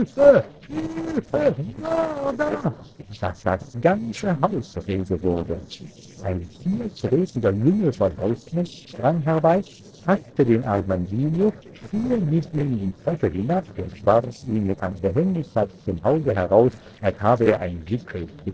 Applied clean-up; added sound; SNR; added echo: neural separator model SepFormer DNS4.